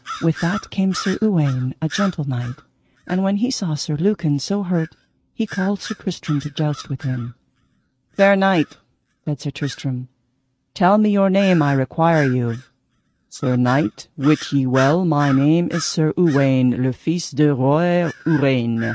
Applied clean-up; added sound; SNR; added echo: neural mask model RNNoise.